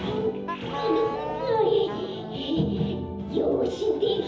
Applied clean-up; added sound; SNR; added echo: none; Wind instrument, woodwind instrument; 9 dB; reverberation time 0.8 s.